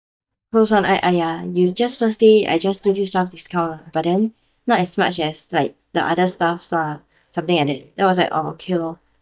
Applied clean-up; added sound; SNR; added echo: neural mask model DeepFilterNet 3.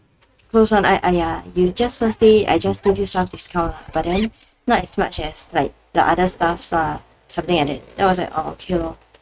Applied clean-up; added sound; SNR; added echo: neural mask model RNNoise.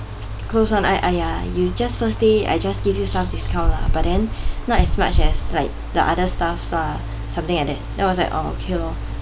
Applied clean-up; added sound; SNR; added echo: none; none; none; none.